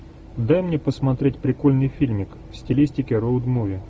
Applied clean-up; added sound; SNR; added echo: none; none; none; none.